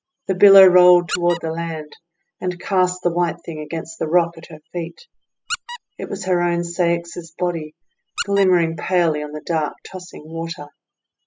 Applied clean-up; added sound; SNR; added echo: classical method spectral subtraction.